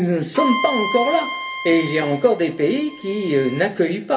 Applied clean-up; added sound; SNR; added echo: none; Bowed string instrument; 8 dB; reverberation time 0.3 s.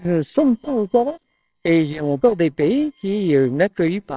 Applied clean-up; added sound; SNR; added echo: neural separator model SepFormer WHAMR!.